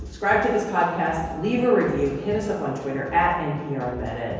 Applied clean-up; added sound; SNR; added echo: none; none; none; reverberation time 1.2 s.